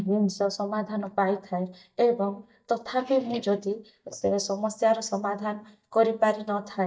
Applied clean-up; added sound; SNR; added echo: neural mask model DeepFilterNet 3.